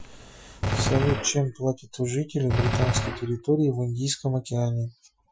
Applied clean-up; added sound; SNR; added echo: classical method Wiener filter.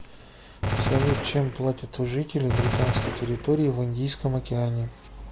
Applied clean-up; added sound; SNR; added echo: none; Gunshot, gunfire; 3 dB; none.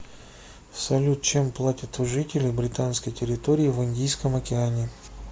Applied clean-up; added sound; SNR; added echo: none; none; none; none.